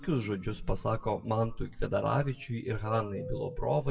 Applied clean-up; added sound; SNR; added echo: classical method WPE with log-MMSE.